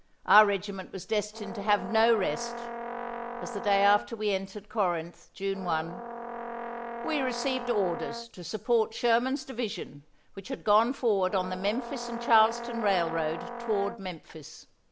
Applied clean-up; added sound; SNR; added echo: none; Brass instrument; 9 dB; none.